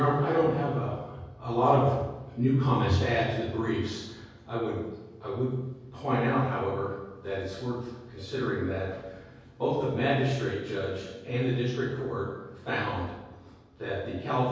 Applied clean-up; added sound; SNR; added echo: none; none; none; reverberation time 1.3 s.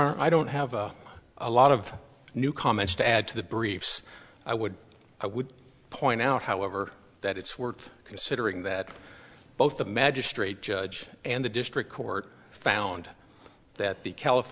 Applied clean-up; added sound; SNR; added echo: none; none; none; none.